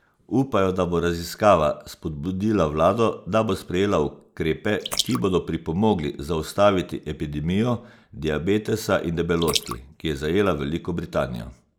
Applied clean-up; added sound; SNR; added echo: neural mask model Resemble Enhance denoiser.